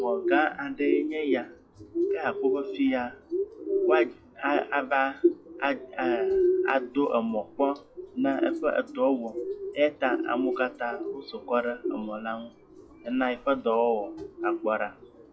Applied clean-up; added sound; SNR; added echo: classical method WPE with log-MMSE.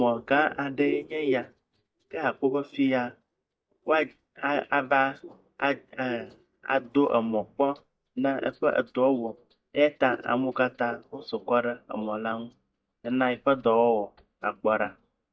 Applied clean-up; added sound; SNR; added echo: neural mask model DeepFilterNet 3.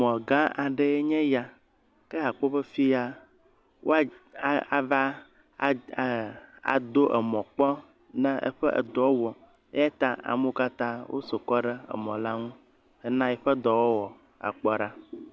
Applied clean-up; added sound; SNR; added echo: none; none; none; none.